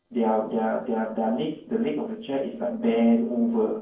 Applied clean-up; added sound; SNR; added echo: neural separator model SepFormer DNS4.